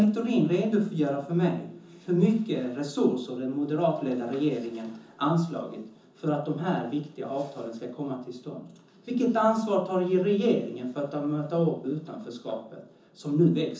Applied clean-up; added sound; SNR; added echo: none; none; none; reverberation time 0.6 s.